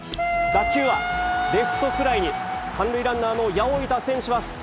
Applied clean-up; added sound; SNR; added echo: none; Wind instrument, woodwind instrument; 1 dB; none.